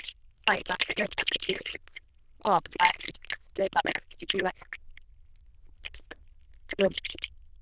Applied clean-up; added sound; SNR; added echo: neural diffusion model UNIVERSE++.